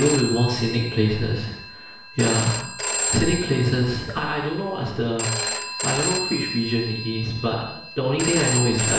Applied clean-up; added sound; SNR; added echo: none; Telephone; 4 dB; reverberation time 0.6 s.